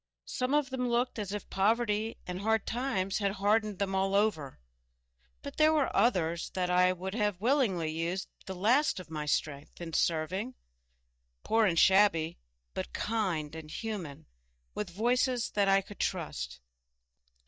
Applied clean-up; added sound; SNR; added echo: neural mask model DeepFilterNet 3.